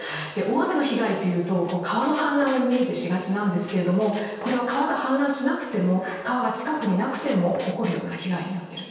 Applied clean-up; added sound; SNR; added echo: none; Squeak; 17 dB; reverberation time 1.2 s.